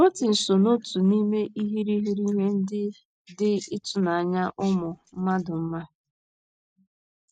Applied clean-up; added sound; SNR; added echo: neural mask model Resemble Enhance denoiser.